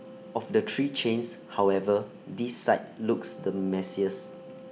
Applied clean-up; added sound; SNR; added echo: none; Wind instrument, woodwind instrument; 20 dB; none.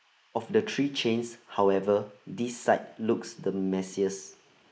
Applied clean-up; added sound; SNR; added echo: neural mask model Resemble Enhance denoiser.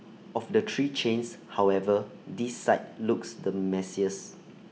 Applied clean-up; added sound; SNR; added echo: none; none; none; none.